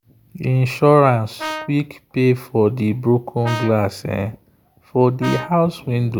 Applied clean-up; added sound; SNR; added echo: none; Brass instrument; 12 dB; none.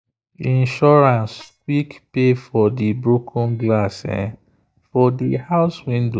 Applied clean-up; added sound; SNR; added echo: neural mask model DeepFilterNet 3.